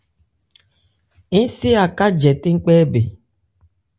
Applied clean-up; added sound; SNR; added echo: none; none; none; none.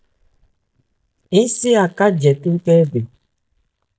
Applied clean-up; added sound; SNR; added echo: neural mask model DeepFilterNet 3.